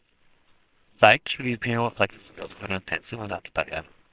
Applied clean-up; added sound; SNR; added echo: neural separator model SepFormer WHAMR!.